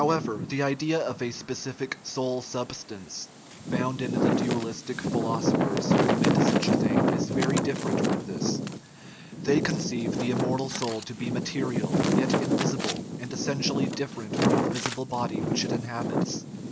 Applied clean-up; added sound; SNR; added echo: none; Wind; -4 dB; none.